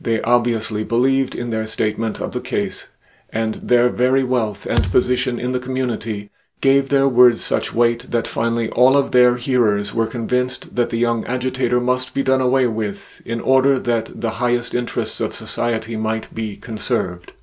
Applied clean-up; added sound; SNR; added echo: none; Thump, thud; 6 dB; none.